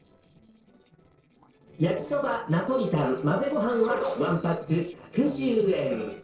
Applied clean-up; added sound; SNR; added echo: neural separator model SepFormer DNS4.